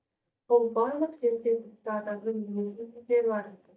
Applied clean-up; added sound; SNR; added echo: neural mask model DeepFilterNet 3.